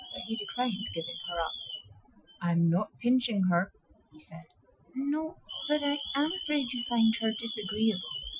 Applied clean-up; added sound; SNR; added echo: classical method Wiener filter.